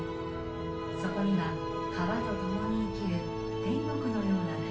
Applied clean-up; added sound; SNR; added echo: none; Telephone; 6 dB; reverberation time 0.3 s.